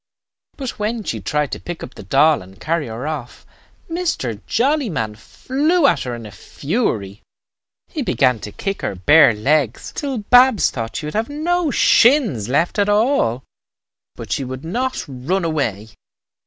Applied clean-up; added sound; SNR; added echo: none; none; none; none.